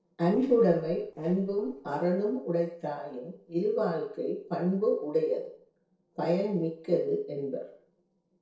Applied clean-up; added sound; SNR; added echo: neural separator model SepFormer DNS4.